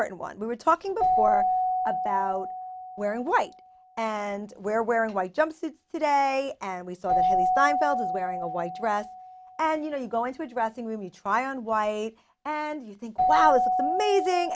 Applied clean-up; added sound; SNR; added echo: none; Keyboard (musical); 2 dB; none.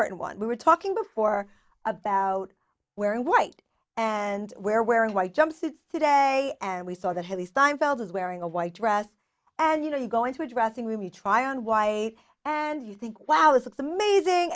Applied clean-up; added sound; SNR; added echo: neural mask model Resemble Enhance denoiser.